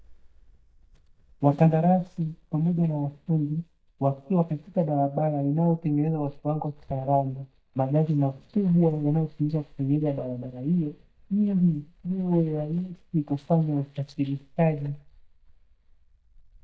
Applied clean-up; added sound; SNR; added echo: neural mask model DeepFilterNet 3.